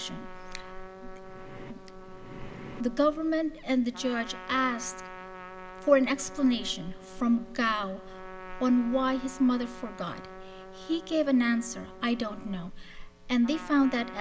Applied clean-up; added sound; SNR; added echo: none; Trumpet + Buzz; 13 dB; none.